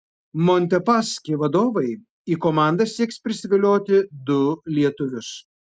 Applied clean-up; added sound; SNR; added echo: none; none; none; none.